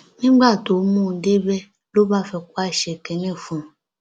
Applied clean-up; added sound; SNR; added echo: none; none; none; none.